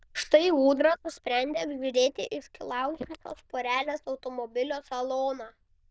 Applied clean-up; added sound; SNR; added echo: neural diffusion model UNIVERSE++.